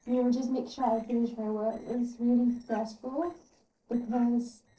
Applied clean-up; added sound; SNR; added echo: neural separator model SepFormer DNS4.